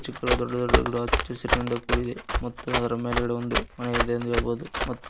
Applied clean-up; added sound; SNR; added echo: none; Run; -1 dB; none.